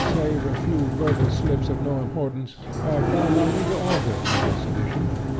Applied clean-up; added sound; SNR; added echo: none; Sliding door; -3 dB; none.